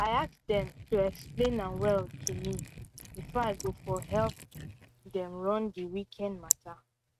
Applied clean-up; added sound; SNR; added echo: neural mask model RNNoise.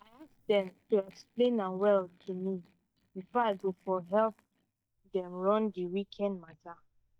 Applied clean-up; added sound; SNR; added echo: neural mask model DeepFilterNet 3.